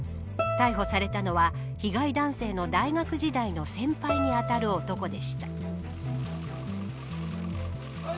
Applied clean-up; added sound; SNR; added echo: none; Guitar; 9 dB; none.